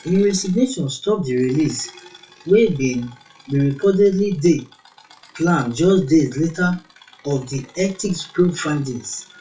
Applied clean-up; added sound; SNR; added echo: classical method WPE with log-MMSE.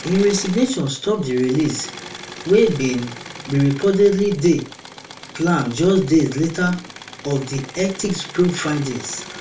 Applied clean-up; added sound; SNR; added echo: none; Engine / Mechanisms; 16 dB; reverberation time 0.2 s.